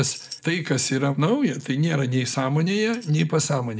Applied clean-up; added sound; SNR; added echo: neural mask model DeepFilterNet 3.